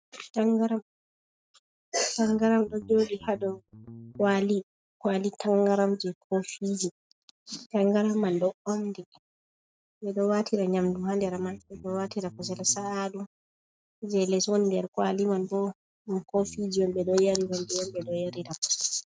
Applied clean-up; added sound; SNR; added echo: neural mask model RNNoise.